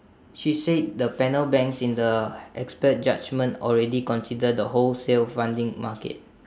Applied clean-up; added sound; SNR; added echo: none; none; none; none.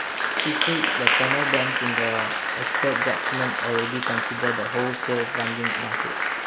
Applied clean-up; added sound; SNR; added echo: none; Applause; -4 dB; none.